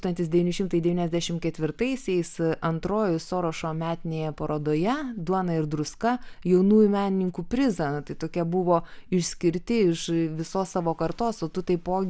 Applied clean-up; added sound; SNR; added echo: none; none; none; none.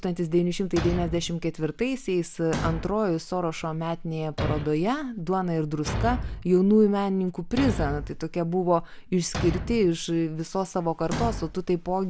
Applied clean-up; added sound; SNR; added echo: none; Thump, thud; 9 dB; none.